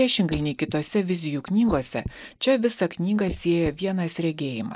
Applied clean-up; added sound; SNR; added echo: neural mask model Resemble Enhance denoiser.